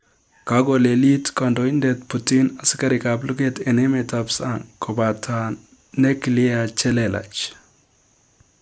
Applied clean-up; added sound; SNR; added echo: none; none; none; none.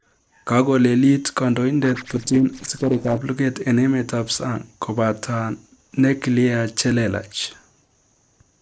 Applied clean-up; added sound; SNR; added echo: neural separator model SepFormer DNS4.